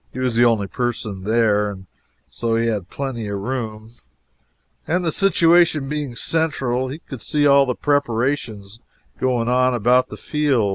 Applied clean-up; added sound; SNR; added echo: none; none; none; none.